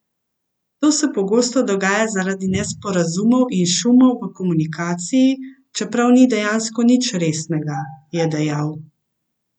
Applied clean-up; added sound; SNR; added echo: none; none; none; none.